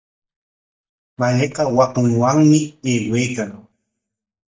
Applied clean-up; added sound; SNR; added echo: neural mask model DeepFilterNet 3.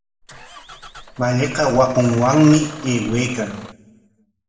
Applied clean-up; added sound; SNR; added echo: none; Engine starting / Bus; 16 dB; reverberation time 0.8 s.